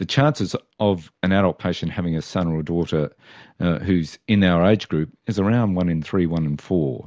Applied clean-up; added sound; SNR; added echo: none; none; none; none.